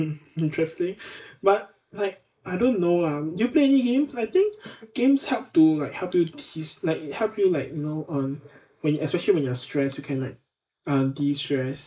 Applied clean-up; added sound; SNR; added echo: neural mask model Resemble Enhance denoiser.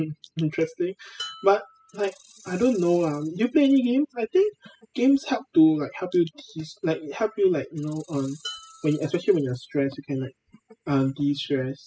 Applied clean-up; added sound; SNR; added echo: classical method spectral subtraction.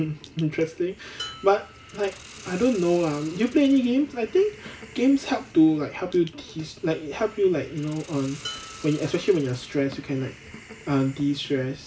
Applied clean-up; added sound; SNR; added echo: none; Hiss + Dishes, pots, and pans; 19 dB; none.